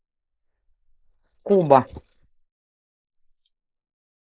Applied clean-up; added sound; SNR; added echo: neural mask model Resemble Enhance denoiser.